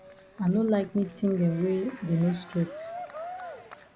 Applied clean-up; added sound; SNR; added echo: none; Cheering; 15 dB; none.